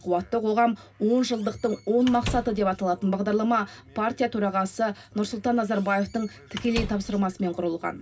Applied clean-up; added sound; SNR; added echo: none; Squeak / Slam; 14 dB; reverberation time 0.4 s.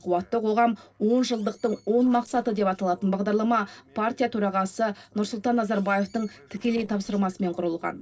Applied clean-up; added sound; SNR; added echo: neural separator model SepFormer DNS4.